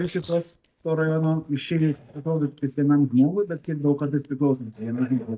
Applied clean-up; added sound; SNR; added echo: neural mask model DeepFilterNet 3.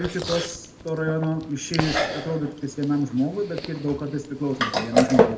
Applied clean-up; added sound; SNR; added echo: none; Chewing, mastication; 1 dB; reverberation time 0.8 s.